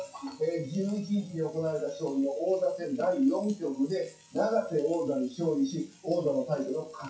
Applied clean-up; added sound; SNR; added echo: classical method WPE with log-MMSE.